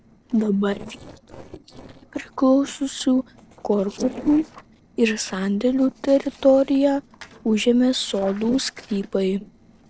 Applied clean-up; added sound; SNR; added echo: neural separator model SepFormer DNS4.